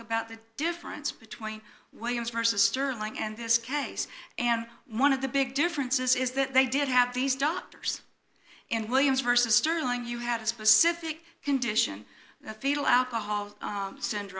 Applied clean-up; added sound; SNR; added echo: none; none; none; none.